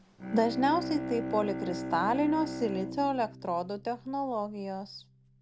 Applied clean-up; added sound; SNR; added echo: none; Bowed string instrument; 8 dB; none.